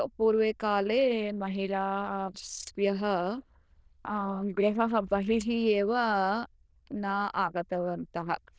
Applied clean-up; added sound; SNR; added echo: neural diffusion model UNIVERSE++.